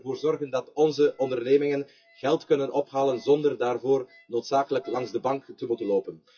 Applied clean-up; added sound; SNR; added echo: classical method WPE with log-MMSE.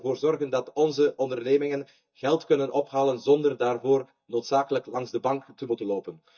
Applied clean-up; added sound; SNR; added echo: neural mask model DeepFilterNet 3.